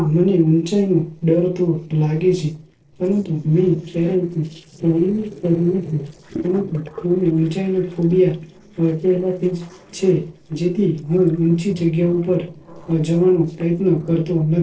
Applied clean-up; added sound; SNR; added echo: neural separator model SepFormer DNS4.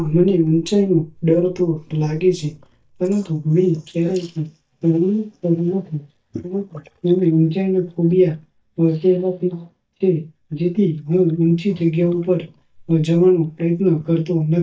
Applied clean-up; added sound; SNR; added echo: neural mask model DeepFilterNet 3.